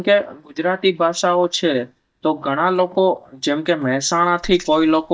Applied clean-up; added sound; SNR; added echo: neural mask model DeepFilterNet 3.